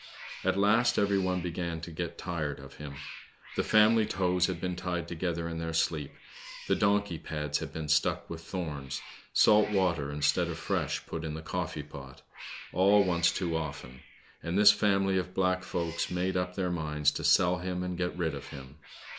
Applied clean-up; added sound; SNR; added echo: none; Cat; 19 dB; none.